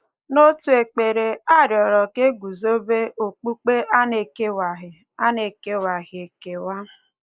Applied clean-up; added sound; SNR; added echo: neural mask model Resemble Enhance denoiser.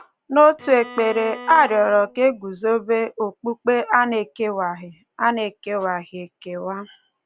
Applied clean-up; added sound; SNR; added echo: none; Bowed string instrument; 18 dB; none.